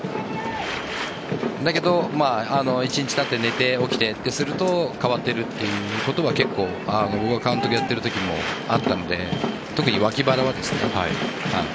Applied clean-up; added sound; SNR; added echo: none; none; none; none.